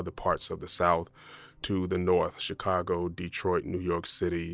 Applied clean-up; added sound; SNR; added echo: none; none; none; none.